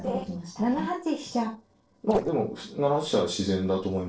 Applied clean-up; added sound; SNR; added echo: neural separator model SepFormer DNS4.